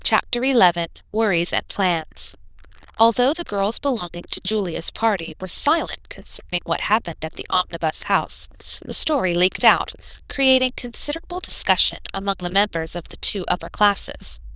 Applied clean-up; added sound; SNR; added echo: neural diffusion model UNIVERSE++.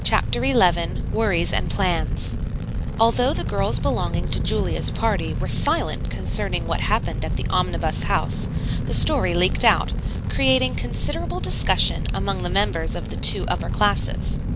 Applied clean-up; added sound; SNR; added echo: none; Fire; 1 dB; none.